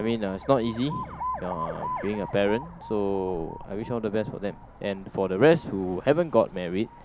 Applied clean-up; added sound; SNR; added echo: none; Alarm; 12 dB; none.